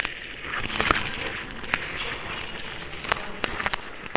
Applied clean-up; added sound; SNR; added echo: neural separator model SepFormer WHAMR!.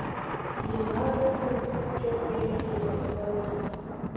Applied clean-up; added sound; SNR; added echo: none; Thunder; 1 dB; reverberation time 2.2 s.